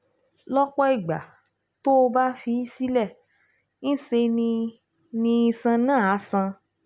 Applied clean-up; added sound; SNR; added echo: none; none; none; none.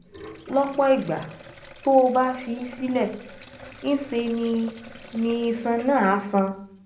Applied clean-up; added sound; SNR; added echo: none; Sink (filling or washing); 20 dB; reverberation time 0.5 s.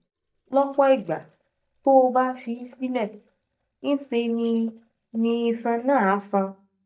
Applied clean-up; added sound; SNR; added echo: neural mask model DeepFilterNet 3.